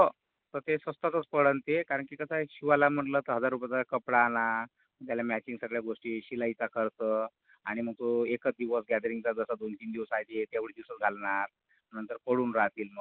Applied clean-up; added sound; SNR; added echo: none; none; none; none.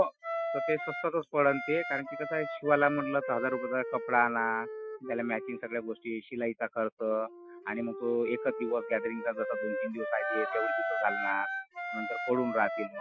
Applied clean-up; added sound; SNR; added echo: classical method Wiener filter.